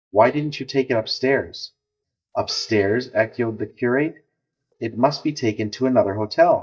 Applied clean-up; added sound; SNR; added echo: neural mask model DeepFilterNet 3.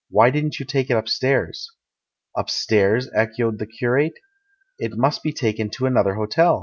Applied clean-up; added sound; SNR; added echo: none; none; none; none.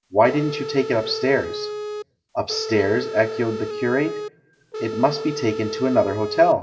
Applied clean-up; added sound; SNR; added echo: none; Telephone; 8 dB; reverberation time 0.6 s.